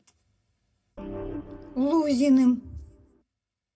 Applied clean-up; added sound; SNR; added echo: none; Organ; 14 dB; reverberation time 0.2 s.